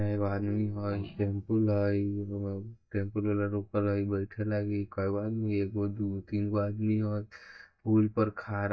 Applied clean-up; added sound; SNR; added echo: neural mask model DeepFilterNet 3.